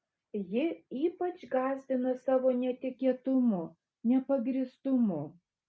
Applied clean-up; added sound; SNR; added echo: none; none; none; none.